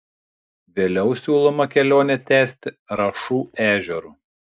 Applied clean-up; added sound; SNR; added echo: neural mask model Resemble Enhance denoiser.